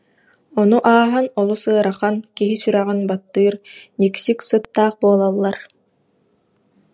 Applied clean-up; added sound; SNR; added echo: none; none; none; none.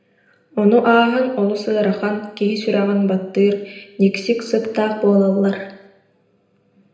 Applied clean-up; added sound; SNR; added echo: none; none; none; reverberation time 0.8 s.